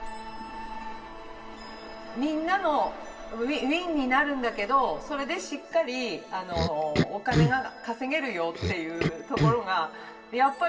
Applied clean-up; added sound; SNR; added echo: none; Cough; 1 dB; reverberation time 2.7 s.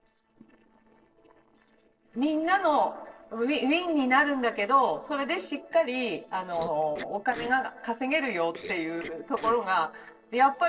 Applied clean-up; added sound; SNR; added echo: neural separator model SepFormer DNS4.